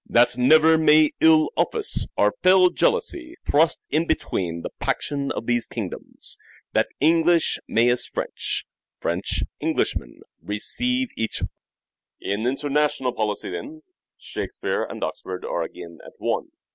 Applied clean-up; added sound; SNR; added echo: none; none; none; none.